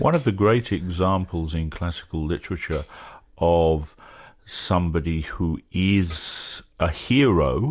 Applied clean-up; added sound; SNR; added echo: none; Tambourine; 17 dB; none.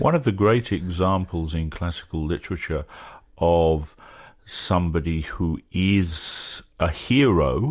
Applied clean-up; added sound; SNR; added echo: none; none; none; none.